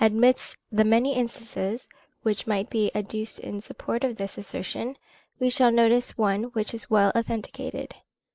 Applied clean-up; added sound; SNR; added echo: neural mask model Resemble Enhance denoiser.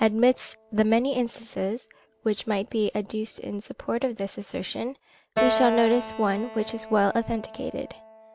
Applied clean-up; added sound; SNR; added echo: none; Keyboard (musical); 9 dB; none.